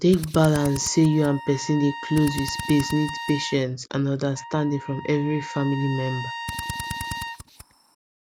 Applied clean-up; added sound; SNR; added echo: none; Trumpet + Drill; 10 dB; none.